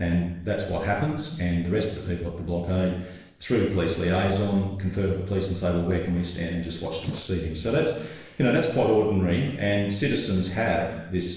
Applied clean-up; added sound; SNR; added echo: neural separator model SepFormer DNS4.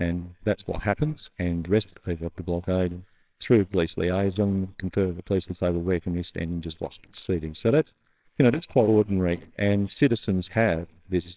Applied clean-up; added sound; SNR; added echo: neural separator model SepFormer WHAMR!.